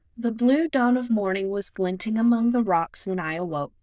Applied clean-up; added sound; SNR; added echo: neural diffusion model UNIVERSE++.